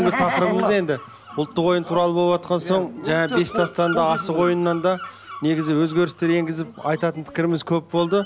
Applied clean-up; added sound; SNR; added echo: none; Bird vocalization, bird call, bird song; 16 dB; none.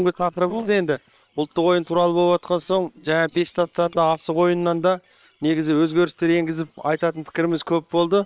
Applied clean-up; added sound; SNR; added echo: neural separator model SepFormer WHAM!.